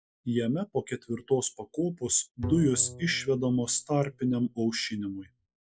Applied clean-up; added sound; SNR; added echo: classical method log-MMSE.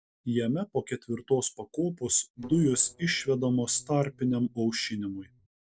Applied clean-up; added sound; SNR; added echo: neural separator model SepFormer DNS4.